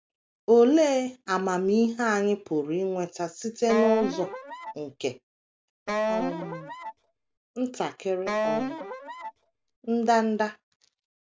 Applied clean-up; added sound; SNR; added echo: none; Wind instrument, woodwind instrument; 4 dB; none.